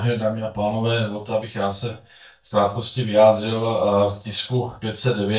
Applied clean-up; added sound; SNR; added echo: neural mask model DeepFilterNet 3.